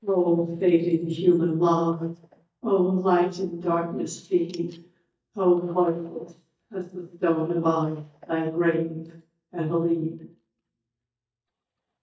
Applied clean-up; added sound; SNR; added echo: neural mask model DeepFilterNet 3.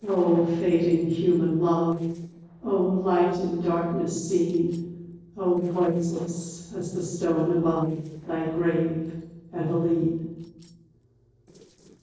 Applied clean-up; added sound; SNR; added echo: neural separator model SepFormer DNS4.